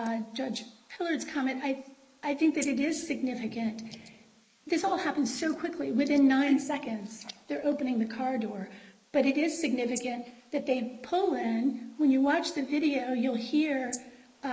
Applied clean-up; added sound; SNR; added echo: neural mask model Resemble Enhance denoiser.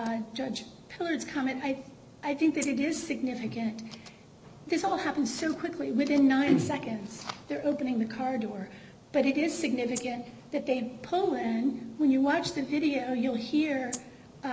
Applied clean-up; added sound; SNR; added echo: none; Rattle (instrument); 13 dB; none.